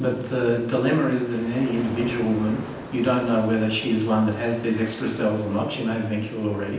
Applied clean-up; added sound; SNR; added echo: none; Ocean; 16 dB; reverberation time 0.9 s.